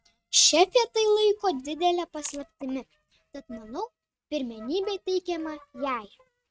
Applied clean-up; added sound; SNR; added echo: neural mask model RNNoise.